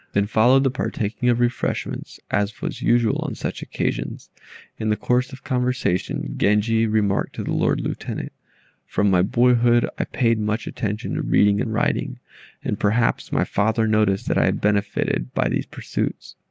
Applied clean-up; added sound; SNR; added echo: none; none; none; none.